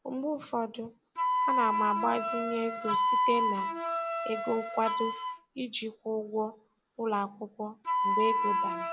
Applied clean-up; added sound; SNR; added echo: none; Wind instrument, woodwind instrument; -2 dB; none.